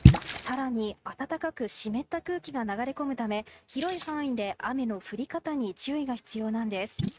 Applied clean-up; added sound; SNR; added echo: neural mask model RNNoise.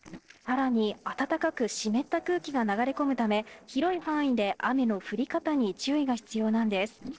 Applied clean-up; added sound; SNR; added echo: neural separator model SepFormer DNS4.